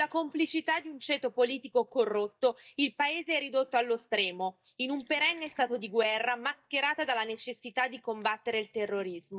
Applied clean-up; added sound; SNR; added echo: neural mask model DeepFilterNet 3.